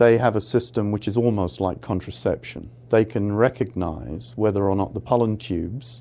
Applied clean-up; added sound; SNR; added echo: none; none; none; none.